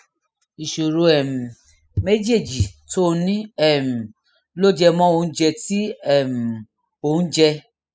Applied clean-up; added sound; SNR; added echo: classical method spectral subtraction.